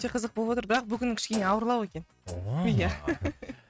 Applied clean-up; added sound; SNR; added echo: neural mask model RNNoise.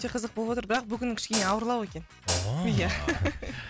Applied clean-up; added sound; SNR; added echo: none; Hi-hat; 3 dB; none.